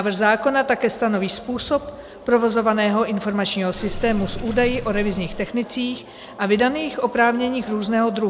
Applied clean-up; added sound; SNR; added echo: none; Sink (filling or washing) / Water; 16 dB; none.